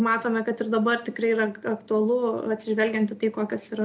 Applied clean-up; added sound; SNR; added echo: none; none; none; none.